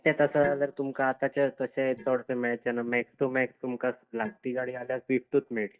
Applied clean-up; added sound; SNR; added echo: neural mask model DeepFilterNet 3.